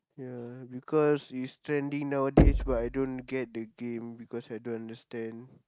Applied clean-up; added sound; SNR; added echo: neural mask model RNNoise.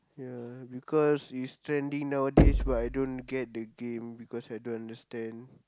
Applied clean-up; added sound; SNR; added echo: none; Knock; -5 dB; none.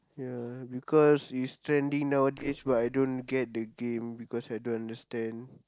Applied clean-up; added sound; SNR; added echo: neural separator model SepFormer DNS4.